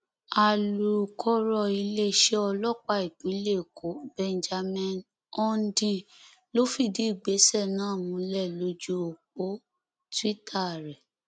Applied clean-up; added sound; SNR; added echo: none; none; none; none.